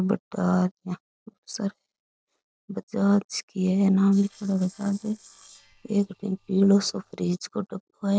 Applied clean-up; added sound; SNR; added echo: neural separator model SepFormer DNS4.